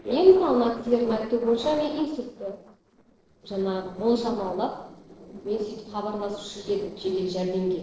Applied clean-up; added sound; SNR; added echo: neural separator model SepFormer DNS4.